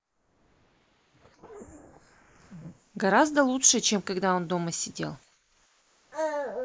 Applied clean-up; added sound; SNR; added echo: neural mask model Resemble Enhance denoiser.